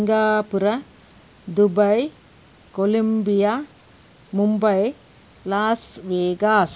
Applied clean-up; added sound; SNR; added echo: none; none; none; none.